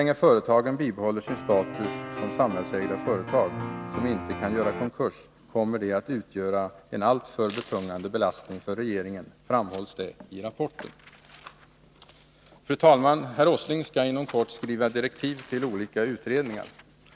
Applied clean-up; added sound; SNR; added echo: none; Piano; 7 dB; none.